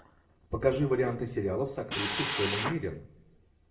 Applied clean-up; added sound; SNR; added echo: none; Drill; 3 dB; reverberation time 0.5 s.